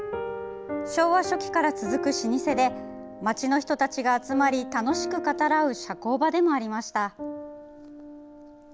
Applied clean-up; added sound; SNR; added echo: none; none; none; none.